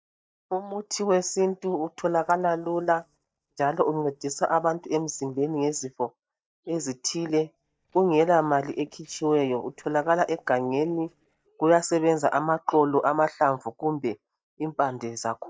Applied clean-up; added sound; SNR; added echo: neural mask model DeepFilterNet 3.